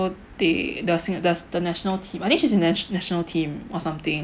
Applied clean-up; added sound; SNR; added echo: none; none; none; none.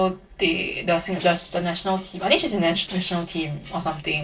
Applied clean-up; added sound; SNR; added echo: neural separator model SepFormer DNS4.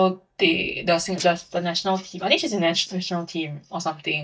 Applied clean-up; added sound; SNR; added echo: neural mask model DeepFilterNet 3.